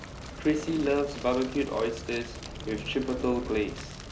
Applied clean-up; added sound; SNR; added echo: none; Fire; 10 dB; none.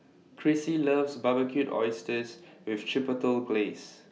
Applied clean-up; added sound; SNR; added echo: none; none; none; none.